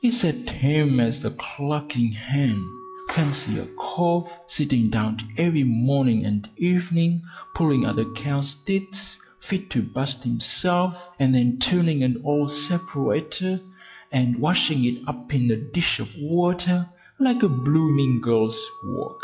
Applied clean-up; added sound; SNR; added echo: classical method log-MMSE.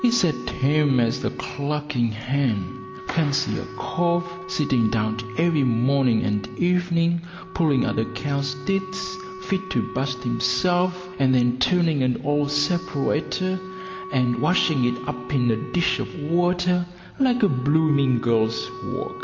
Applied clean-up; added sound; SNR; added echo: none; Wind instrument, woodwind instrument; 15 dB; none.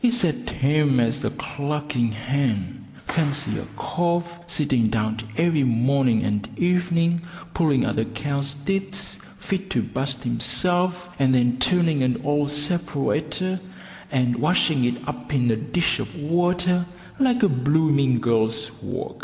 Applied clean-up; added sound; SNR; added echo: none; none; none; none.